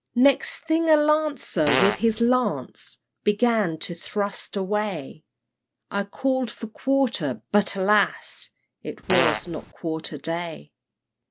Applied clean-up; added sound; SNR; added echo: none; Fart; 0 dB; none.